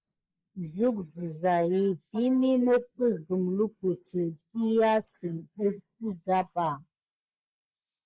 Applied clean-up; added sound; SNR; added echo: neural mask model Resemble Enhance denoiser.